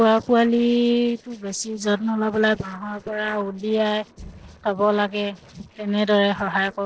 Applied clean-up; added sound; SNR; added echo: neural separator model SepFormer DNS4.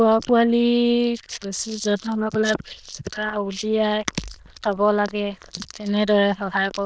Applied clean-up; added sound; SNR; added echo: neural diffusion model UNIVERSE++.